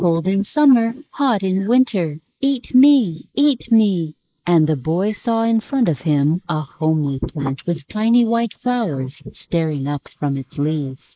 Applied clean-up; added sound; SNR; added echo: neural mask model Resemble Enhance denoiser.